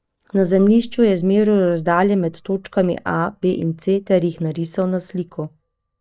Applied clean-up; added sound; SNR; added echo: neural mask model DeepFilterNet 3.